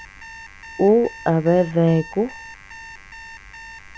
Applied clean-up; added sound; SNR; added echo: none; Alarm; 18 dB; none.